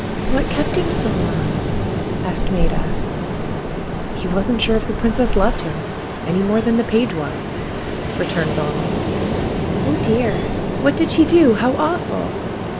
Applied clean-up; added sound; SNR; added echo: none; Ocean; 0 dB; none.